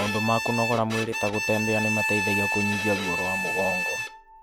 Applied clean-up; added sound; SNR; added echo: none; Bowed string instrument; 1 dB; none.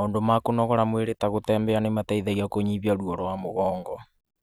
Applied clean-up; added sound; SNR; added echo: none; none; none; none.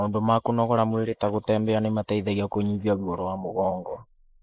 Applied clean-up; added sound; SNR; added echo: neural mask model Resemble Enhance denoiser.